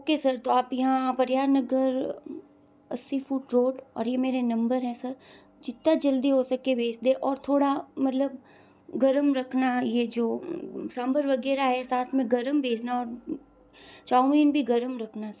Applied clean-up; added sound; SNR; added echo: none; none; none; none.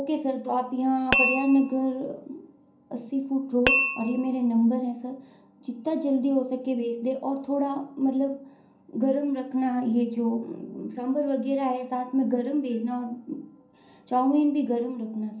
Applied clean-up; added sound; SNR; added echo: none; Glass; 1 dB; reverberation time 0.6 s.